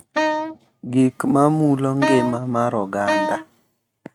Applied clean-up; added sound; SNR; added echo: neural mask model RNNoise.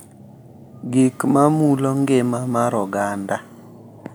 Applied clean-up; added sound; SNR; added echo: none; none; none; none.